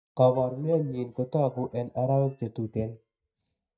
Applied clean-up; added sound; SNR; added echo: neural mask model DeepFilterNet 3.